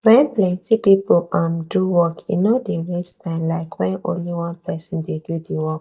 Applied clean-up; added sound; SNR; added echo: neural mask model DeepFilterNet 3.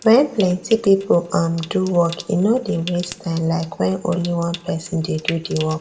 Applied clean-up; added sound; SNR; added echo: none; Trickle, dribble / Sink (filling or washing) / Water tap, faucet; 18 dB; reverberation time 0.8 s.